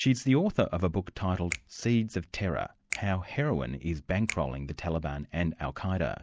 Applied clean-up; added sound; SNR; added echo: none; Finger snapping; 14 dB; none.